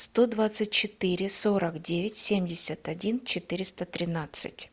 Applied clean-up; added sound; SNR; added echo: none; none; none; none.